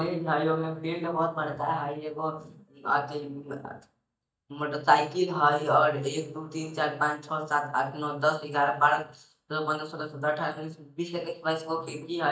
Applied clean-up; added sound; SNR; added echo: neural mask model DeepFilterNet 3.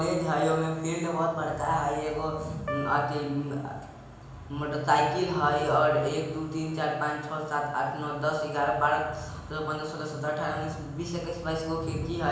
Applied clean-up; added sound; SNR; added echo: none; Piano; 11 dB; reverberation time 1.0 s.